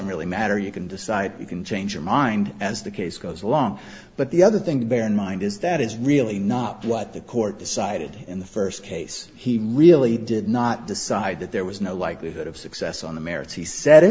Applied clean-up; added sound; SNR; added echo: none; none; none; none.